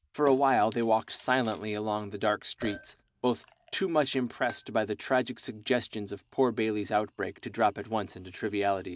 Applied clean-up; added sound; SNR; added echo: none; Chink, clink / Liquid; 18 dB; none.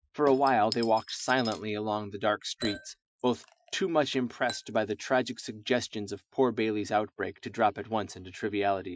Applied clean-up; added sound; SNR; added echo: classical method Wiener filter.